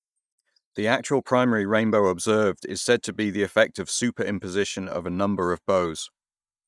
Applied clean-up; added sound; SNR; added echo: neural mask model DeepFilterNet 3.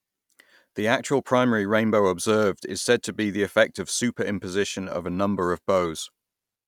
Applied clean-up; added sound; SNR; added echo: none; none; none; none.